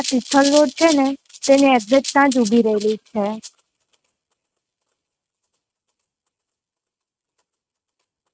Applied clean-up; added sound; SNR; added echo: neural mask model RNNoise.